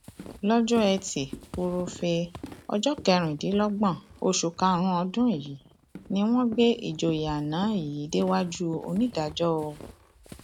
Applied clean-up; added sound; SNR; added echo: none; Walk, footsteps + Squeak / Walk, footsteps; 19 dB; none.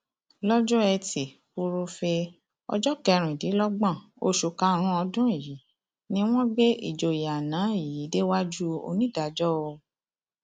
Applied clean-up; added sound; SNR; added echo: none; none; none; none.